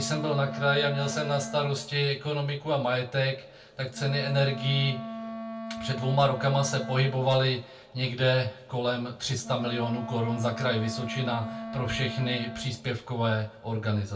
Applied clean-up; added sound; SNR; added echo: none; Wind instrument, woodwind instrument; 11 dB; reverberation time 0.2 s.